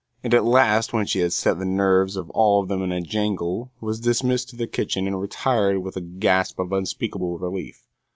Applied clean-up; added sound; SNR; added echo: none; none; none; none.